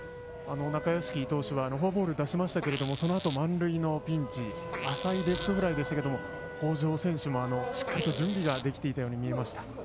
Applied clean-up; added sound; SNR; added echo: none; Fart + Wind instrument, woodwind instrument; 11 dB; none.